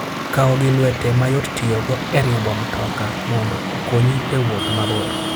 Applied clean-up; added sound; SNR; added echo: none; Traffic noise, roadway noise; 5 dB; none.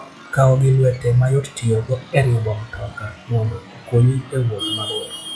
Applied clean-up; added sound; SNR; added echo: classical method log-MMSE.